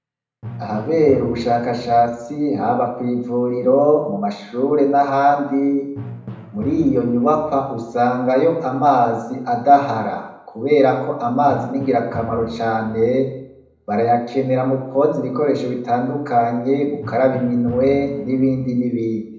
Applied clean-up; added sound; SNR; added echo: none; Drum; 19 dB; reverberation time 0.7 s.